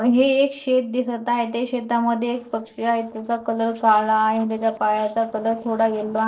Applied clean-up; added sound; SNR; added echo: neural separator model SepFormer DNS4.